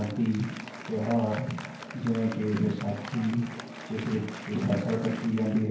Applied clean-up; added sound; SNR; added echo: none; Applause; 14 dB; reverberation time 0.9 s.